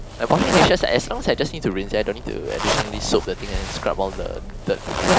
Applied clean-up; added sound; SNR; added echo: none; Zipper (clothing); 2 dB; none.